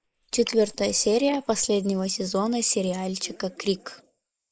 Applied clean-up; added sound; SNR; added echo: neural mask model Resemble Enhance denoiser.